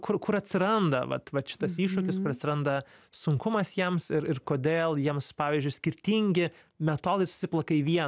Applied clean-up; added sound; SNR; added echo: none; none; none; none.